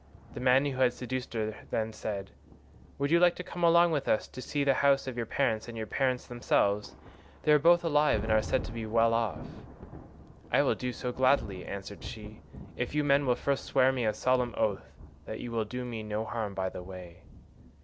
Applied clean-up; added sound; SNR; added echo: none; Thunder; 16 dB; none.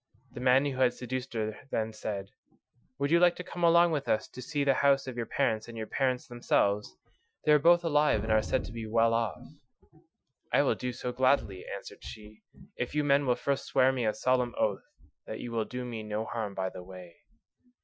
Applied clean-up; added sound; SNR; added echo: classical method Wiener filter.